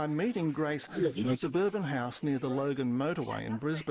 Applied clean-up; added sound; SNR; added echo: neural mask model Resemble Enhance denoiser.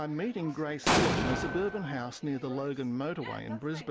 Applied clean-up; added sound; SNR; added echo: none; Explosion; -4 dB; none.